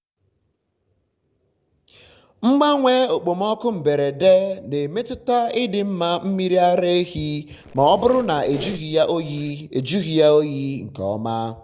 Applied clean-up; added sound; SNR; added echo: none; Squeak; 17 dB; none.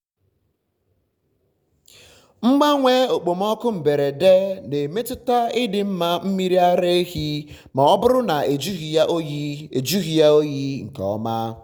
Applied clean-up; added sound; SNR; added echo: none; none; none; none.